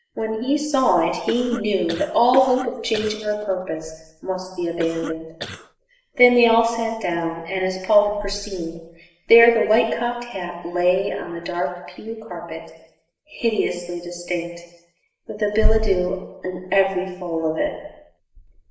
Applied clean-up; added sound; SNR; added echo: none; Cough; 11 dB; reverberation time 0.9 s.